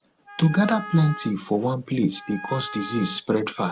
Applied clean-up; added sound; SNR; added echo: none; Wind instrument, woodwind instrument; 16 dB; none.